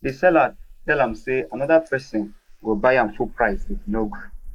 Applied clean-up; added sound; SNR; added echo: neural mask model Resemble Enhance denoiser.